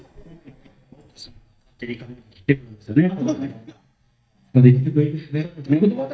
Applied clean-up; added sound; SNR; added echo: neural mask model DeepFilterNet 3.